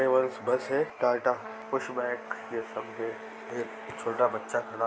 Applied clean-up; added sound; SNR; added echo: none; Trumpet; 17 dB; none.